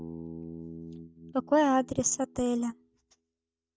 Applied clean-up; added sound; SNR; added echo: neural mask model DeepFilterNet 3.